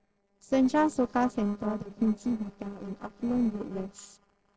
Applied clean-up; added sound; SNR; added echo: neural separator model SepFormer DNS4.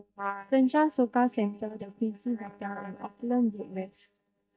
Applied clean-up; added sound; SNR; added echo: neural mask model DeepFilterNet 3.